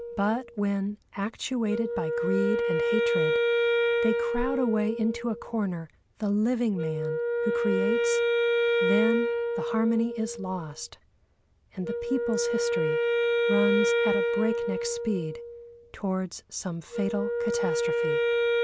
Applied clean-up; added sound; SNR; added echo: none; Wind instrument, woodwind instrument; -2 dB; none.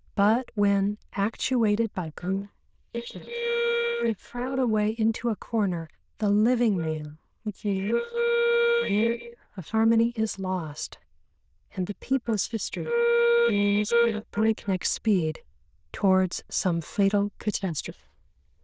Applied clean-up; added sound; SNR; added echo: neural diffusion model UNIVERSE++.